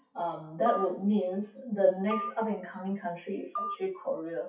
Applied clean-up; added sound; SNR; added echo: classical method WPE with log-MMSE.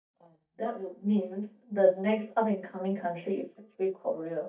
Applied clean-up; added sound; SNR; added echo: neural mask model DeepFilterNet 3.